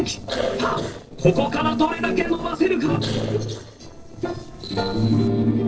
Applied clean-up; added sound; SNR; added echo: neural separator model SepFormer DNS4.